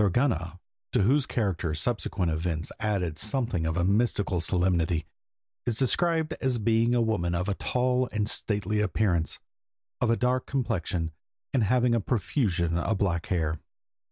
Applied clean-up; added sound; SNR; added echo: none; none; none; none.